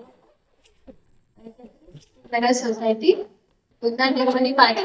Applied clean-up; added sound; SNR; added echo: neural mask model DeepFilterNet 3.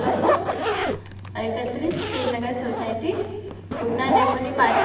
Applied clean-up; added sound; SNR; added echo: none; Zipper (clothing); 1 dB; reverberation time 1.4 s.